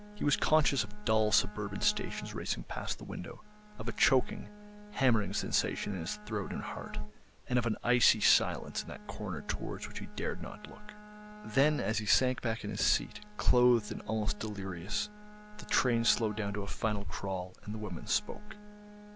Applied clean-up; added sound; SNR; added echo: none; Bowed string instrument + Knock; 20 dB; none.